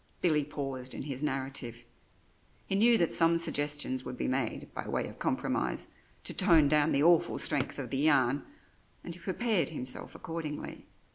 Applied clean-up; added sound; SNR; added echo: none; Drawer open or close; 15 dB; none.